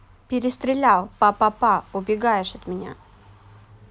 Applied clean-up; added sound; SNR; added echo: none; none; none; none.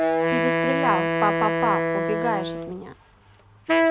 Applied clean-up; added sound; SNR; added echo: none; Wind instrument, woodwind instrument; -4 dB; none.